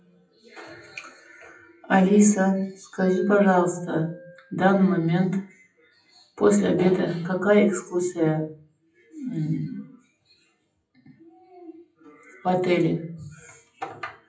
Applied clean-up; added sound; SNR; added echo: classical method WPE with log-MMSE.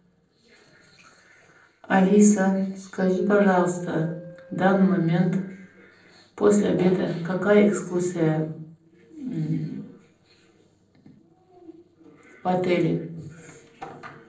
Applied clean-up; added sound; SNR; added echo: neural separator model SepFormer DNS4.